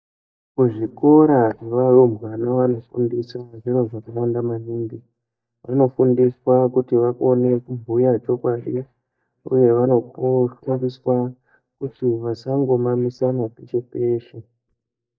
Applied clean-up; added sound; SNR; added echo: neural mask model DeepFilterNet 3.